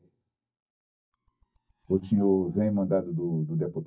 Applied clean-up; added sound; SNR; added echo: neural mask model DeepFilterNet 3.